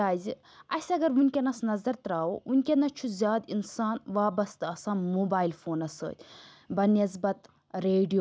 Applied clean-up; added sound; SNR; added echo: none; none; none; none.